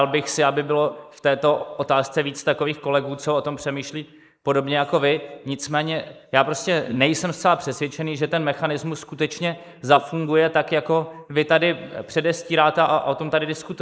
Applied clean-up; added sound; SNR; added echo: neural mask model Resemble Enhance denoiser.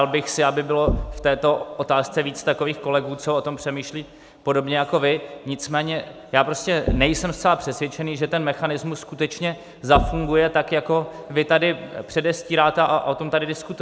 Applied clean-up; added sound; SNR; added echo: none; Knock; 10 dB; none.